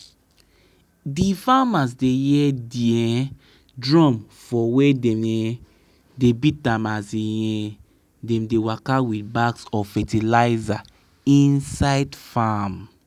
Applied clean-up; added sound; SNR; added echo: none; none; none; none.